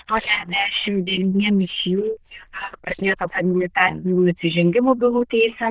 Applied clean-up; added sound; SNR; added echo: neural diffusion model UNIVERSE++.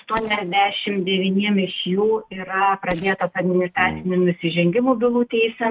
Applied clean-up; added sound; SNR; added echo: neural mask model RNNoise.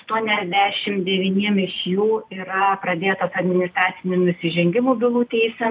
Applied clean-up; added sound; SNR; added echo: none; none; none; none.